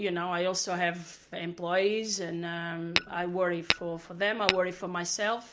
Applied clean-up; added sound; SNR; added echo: none; Tap / Glass; 3 dB; none.